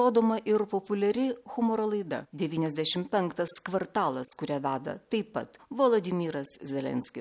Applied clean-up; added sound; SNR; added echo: none; none; none; none.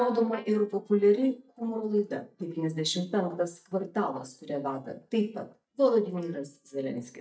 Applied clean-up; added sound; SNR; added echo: neural mask model DeepFilterNet 3.